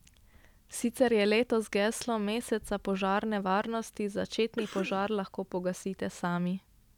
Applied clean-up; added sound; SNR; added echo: none; Cough; 14 dB; none.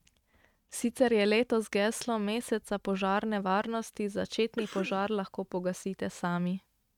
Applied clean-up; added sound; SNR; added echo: neural mask model RNNoise.